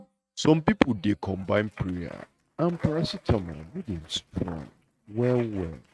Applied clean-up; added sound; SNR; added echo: neural mask model RNNoise.